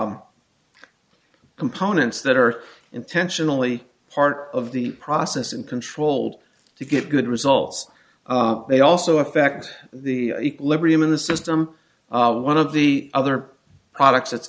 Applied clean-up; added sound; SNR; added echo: none; none; none; none.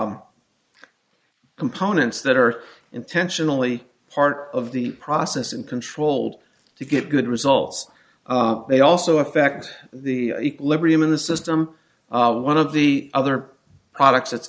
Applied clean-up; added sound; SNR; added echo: neural mask model Resemble Enhance denoiser.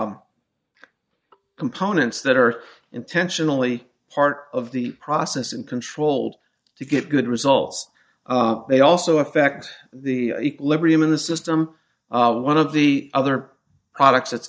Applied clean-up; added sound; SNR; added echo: neural mask model DeepFilterNet 3.